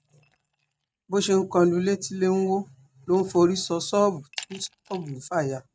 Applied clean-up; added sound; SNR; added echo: neural mask model RNNoise.